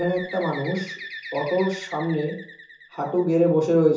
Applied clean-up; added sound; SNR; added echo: none; Bird; 15 dB; reverberation time 0.6 s.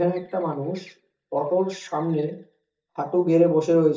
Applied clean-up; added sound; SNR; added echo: neural mask model DeepFilterNet 3.